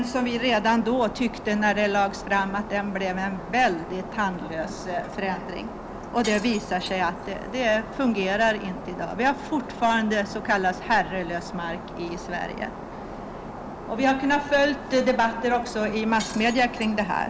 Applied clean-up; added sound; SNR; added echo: none; Shatter; 11 dB; none.